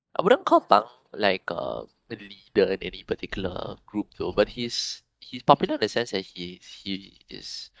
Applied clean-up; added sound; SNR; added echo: neural mask model DeepFilterNet 3.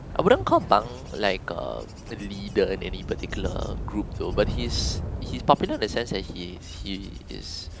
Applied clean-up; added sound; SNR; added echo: none; Wind / Bird / Insect + Thunder / Rain; 7 dB; none.